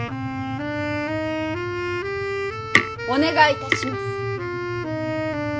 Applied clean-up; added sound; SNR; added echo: none; Tick + Wind instrument, woodwind instrument; -1 dB; none.